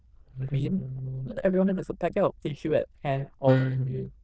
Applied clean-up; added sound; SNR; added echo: neural diffusion model UNIVERSE++.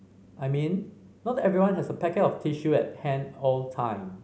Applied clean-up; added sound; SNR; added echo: none; none; none; none.